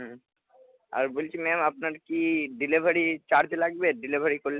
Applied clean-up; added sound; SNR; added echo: none; none; none; none.